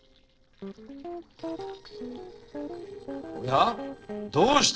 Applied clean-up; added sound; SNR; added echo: neural separator model SepFormer DNS4.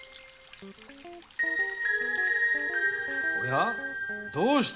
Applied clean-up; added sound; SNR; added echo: none; Guitar; 17 dB; none.